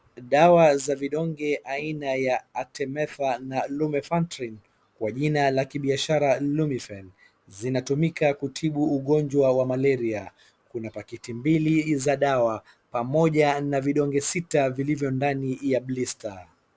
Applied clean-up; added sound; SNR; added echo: none; none; none; none.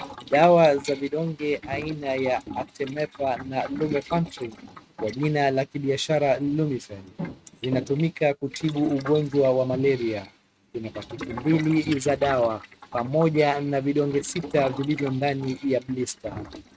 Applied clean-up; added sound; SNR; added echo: neural mask model RNNoise.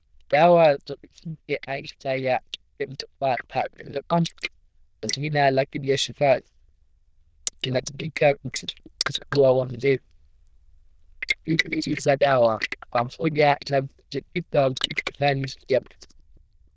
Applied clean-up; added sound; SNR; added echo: neural diffusion model UNIVERSE++.